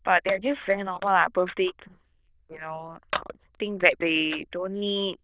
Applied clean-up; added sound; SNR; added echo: neural diffusion model UNIVERSE++.